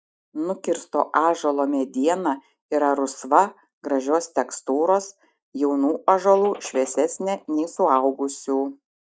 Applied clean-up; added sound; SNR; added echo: neural mask model DeepFilterNet 3.